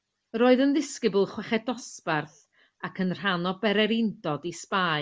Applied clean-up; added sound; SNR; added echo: none; none; none; none.